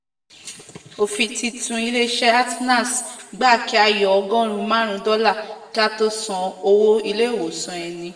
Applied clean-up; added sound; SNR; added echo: none; none; none; reverberation time 0.9 s.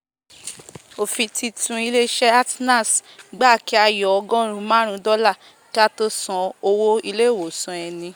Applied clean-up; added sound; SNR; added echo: none; none; none; none.